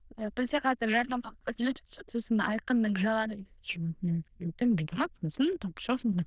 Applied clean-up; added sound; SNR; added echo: neural diffusion model UNIVERSE++.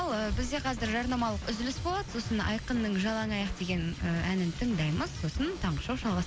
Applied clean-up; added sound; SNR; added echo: none; Drum / Drum kit; 13 dB; none.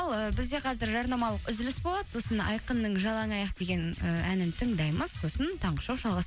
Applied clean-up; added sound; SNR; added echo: none; none; none; none.